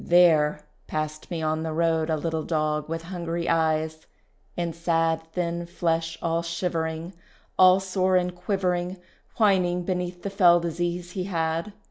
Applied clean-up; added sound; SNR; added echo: none; none; none; none.